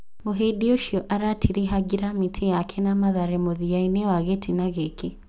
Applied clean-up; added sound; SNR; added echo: none; none; none; none.